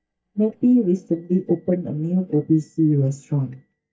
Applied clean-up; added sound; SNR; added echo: neural mask model DeepFilterNet 3.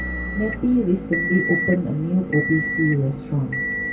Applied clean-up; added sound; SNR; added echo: none; Motor vehicle (road) / Engine; 4 dB; reverberation time 0.3 s.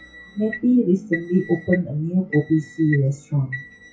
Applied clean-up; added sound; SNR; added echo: classical method WPE with log-MMSE.